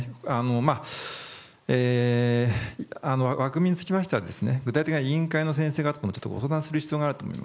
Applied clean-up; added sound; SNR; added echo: none; none; none; none.